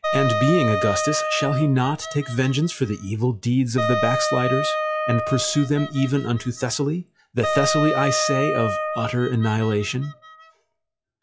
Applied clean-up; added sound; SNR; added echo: classical method log-MMSE.